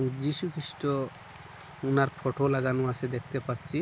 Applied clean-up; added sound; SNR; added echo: none; Cheering; 20 dB; none.